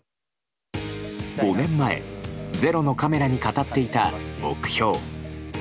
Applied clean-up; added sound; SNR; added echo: none; none; none; none.